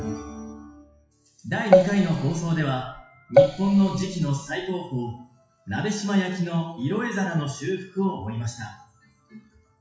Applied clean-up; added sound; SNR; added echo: classical method WPE with log-MMSE.